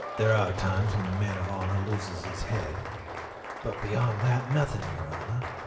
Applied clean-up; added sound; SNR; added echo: none; Applause; 9 dB; reverberation time 1.8 s.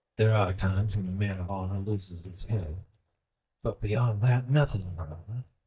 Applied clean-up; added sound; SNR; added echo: neural mask model DeepFilterNet 3.